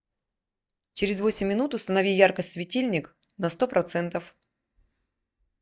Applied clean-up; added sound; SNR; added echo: neural mask model DeepFilterNet 3.